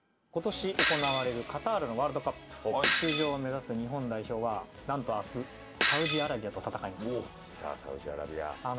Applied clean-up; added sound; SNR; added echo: none; Shatter; -1 dB; none.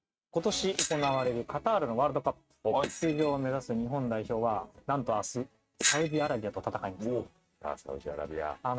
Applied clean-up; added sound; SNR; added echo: neural mask model RNNoise.